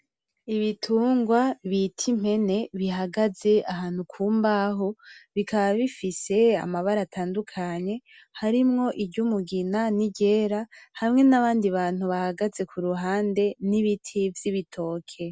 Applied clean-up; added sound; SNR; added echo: none; none; none; none.